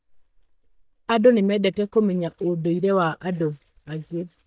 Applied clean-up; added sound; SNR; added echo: neural mask model DeepFilterNet 3.